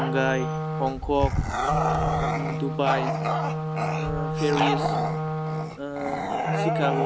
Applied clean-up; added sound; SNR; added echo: none; Wind instrument, woodwind instrument + Bark / Growling; -4 dB; none.